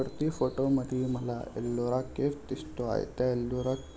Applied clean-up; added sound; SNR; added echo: none; none; none; none.